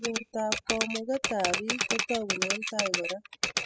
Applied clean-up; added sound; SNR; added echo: classical method spectral subtraction.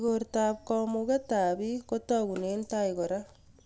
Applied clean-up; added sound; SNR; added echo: none; none; none; none.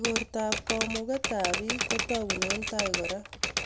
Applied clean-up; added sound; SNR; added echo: none; Typewriter; -1 dB; none.